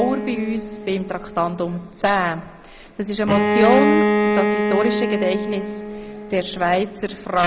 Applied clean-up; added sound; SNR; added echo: none; Bowed string instrument; 1 dB; none.